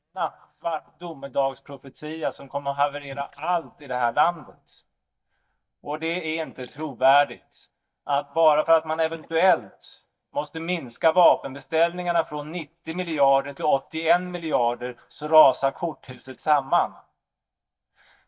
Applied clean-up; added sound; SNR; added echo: neural mask model DeepFilterNet 3.